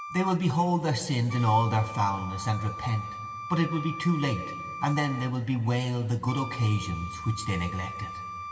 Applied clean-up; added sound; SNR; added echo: none; Wind instrument, woodwind instrument; 11 dB; reverberation time 2.2 s.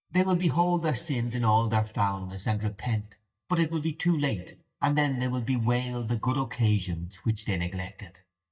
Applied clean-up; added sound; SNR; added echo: neural mask model DeepFilterNet 3.